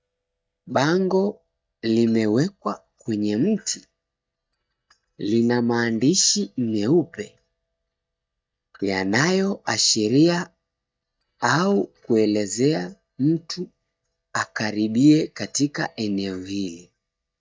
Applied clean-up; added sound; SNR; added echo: neural mask model DeepFilterNet 3.